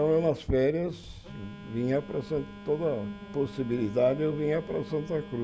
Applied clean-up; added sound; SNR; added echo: none; Telephone; 16 dB; none.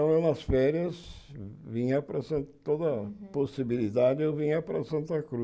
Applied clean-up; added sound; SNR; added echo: none; none; none; none.